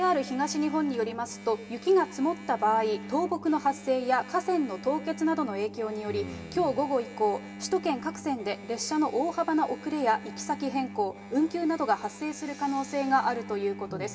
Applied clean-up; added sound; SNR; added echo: none; Engine; 15 dB; reverberation time 0.7 s.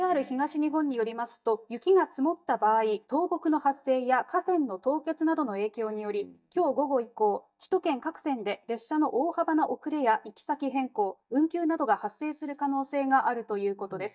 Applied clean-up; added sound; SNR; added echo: neural mask model DeepFilterNet 3.